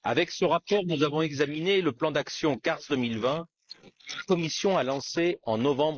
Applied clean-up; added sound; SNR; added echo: neural mask model Resemble Enhance denoiser.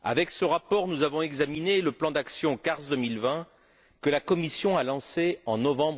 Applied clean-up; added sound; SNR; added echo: none; none; none; none.